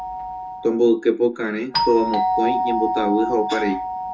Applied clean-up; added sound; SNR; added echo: none; Doorbell; 3 dB; reverberation time 0.2 s.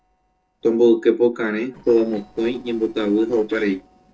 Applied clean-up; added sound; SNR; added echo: neural separator model SepFormer DNS4.